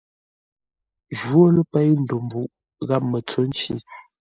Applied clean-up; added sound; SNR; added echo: neural mask model Resemble Enhance denoiser.